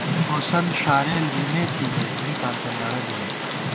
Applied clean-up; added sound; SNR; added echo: none; Tick; 0 dB; none.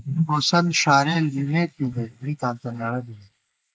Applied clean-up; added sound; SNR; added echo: neural mask model Resemble Enhance denoiser.